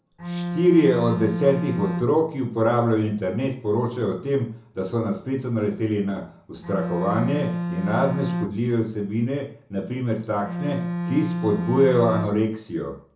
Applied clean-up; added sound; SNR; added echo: none; Bowed string instrument; 4 dB; reverberation time 0.6 s.